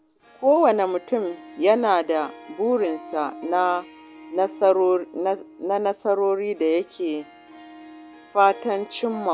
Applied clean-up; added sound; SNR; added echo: none; Harp; 20 dB; none.